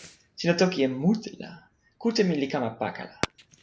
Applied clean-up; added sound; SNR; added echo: none; Fireworks; 15 dB; none.